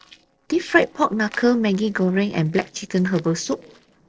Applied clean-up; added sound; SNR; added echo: neural separator model SepFormer DNS4.